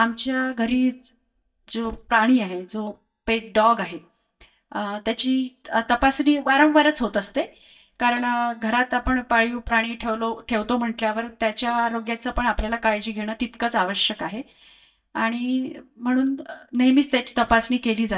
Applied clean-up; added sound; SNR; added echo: neural mask model DeepFilterNet 3.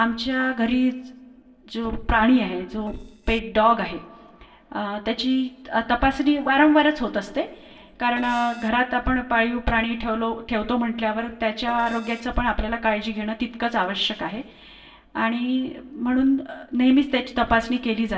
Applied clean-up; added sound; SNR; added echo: neural separator model SepFormer DNS4.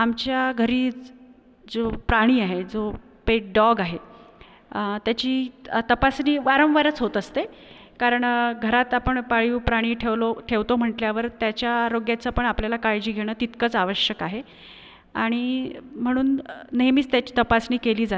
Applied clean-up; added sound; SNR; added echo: none; none; none; none.